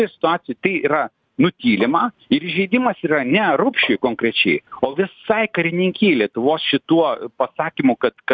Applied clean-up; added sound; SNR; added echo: neural mask model RNNoise.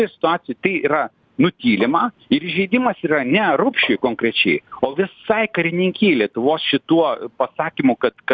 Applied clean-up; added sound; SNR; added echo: none; Tap; 19 dB; none.